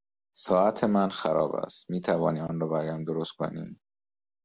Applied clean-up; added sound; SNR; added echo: none; none; none; none.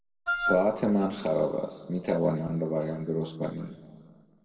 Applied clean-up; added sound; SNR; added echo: none; Wind instrument, woodwind instrument; 1 dB; reverberation time 1.4 s.